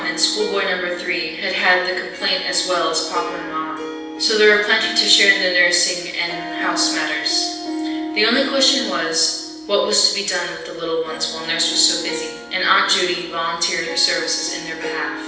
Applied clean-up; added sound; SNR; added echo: none; Harp; 11 dB; reverberation time 0.9 s.